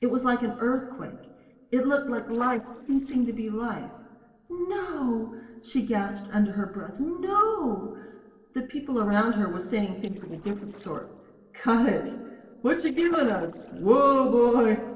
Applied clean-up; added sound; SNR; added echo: neural separator model SepFormer DNS4.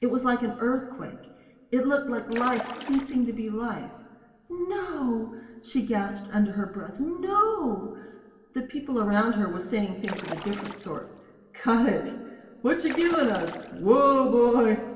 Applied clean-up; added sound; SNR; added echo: none; Splash, splatter; 13 dB; reverberation time 2.1 s.